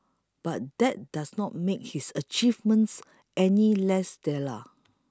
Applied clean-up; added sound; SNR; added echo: none; none; none; none.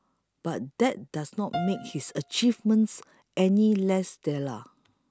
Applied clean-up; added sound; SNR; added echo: none; Piano; 15 dB; none.